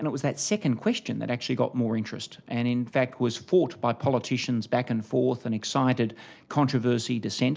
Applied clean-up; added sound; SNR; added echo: none; none; none; none.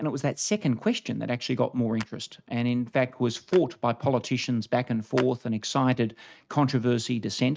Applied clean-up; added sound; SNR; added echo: neural mask model RNNoise.